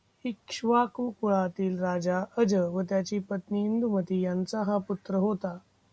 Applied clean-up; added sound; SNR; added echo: none; none; none; none.